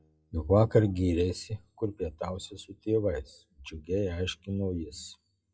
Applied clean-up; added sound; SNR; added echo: classical method WPE with log-MMSE.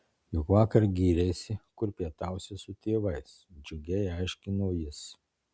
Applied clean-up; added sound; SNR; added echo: none; none; none; none.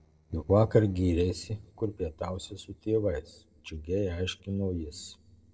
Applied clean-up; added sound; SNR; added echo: neural separator model SepFormer DNS4.